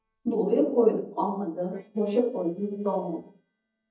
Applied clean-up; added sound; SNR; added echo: neural mask model DeepFilterNet 3.